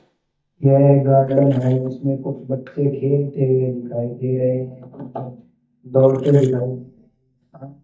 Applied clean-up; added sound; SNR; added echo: neural mask model DeepFilterNet 3.